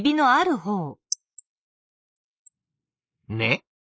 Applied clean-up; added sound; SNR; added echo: neural mask model Resemble Enhance denoiser.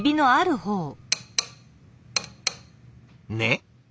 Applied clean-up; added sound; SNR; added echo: none; none; none; none.